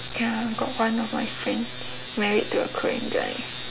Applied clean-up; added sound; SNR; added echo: none; none; none; none.